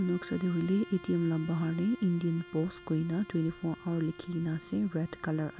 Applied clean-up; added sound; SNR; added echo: none; Bowed string instrument; 19 dB; none.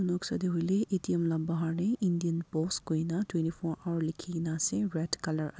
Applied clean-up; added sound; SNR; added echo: none; none; none; none.